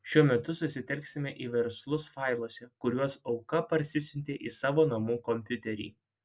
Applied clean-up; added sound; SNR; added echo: none; none; none; none.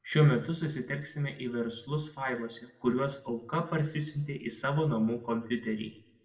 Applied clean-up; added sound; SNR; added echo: none; none; none; reverberation time 0.6 s.